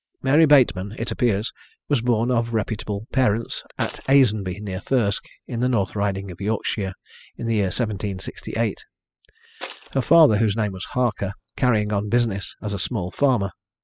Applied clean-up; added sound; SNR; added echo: classical method spectral subtraction.